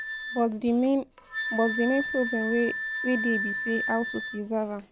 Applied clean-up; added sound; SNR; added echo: none; Wind instrument, woodwind instrument; 5 dB; none.